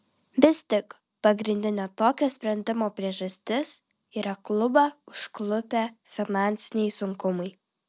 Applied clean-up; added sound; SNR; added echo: none; none; none; none.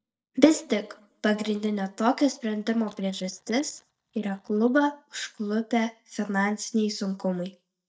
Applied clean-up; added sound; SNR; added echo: neural mask model DeepFilterNet 3.